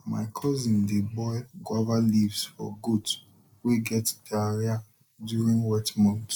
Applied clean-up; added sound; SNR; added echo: neural mask model Resemble Enhance denoiser.